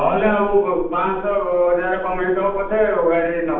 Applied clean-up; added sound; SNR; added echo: none; Buzz; 15 dB; reverberation time 0.8 s.